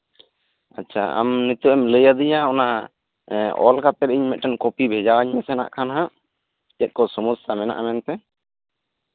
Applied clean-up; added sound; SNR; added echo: none; none; none; none.